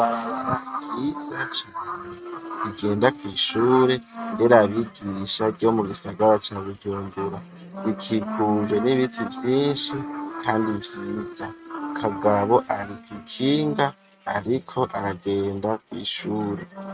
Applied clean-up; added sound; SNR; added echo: neural mask model RNNoise.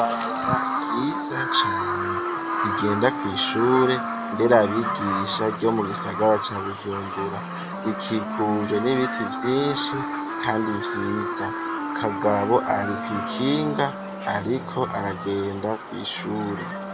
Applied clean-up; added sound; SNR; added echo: none; Bird vocalization, bird call, bird song + Wind instrument, woodwind instrument; 3 dB; none.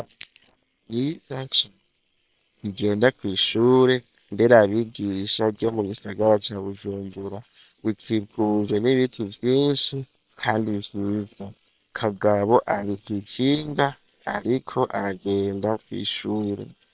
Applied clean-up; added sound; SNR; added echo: neural separator model SepFormer WHAM!.